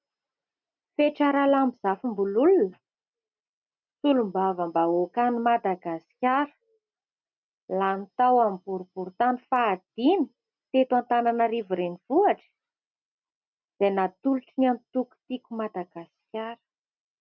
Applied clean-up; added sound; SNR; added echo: none; none; none; none.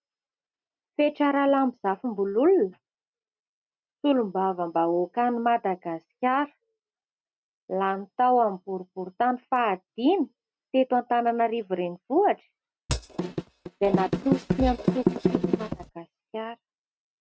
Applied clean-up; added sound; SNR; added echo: neural mask model RNNoise.